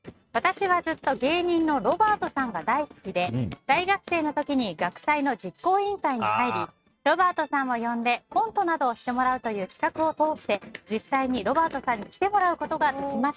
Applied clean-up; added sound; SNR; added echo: neural mask model RNNoise.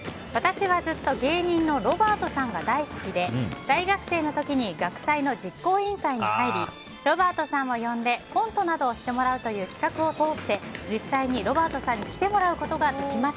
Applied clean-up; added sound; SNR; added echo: none; Run; 14 dB; none.